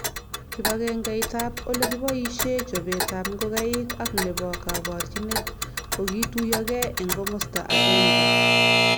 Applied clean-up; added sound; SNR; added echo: none; Alarm / Clock; -4 dB; none.